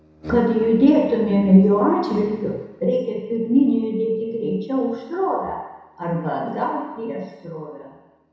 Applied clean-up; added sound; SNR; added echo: none; none; none; reverberation time 1.0 s.